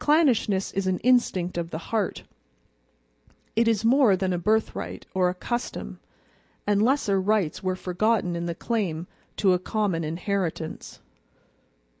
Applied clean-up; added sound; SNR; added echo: none; none; none; none.